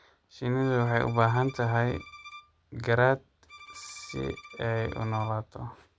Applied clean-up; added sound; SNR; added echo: none; Bowed string instrument; 20 dB; none.